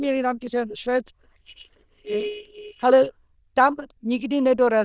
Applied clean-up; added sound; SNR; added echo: neural diffusion model UNIVERSE++.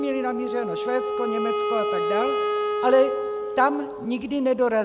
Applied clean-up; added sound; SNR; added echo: none; Wind instrument, woodwind instrument; 2 dB; none.